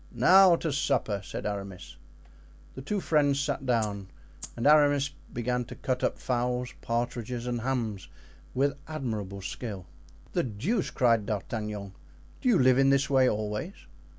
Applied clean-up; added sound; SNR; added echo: none; Rattle (instrument); 18 dB; none.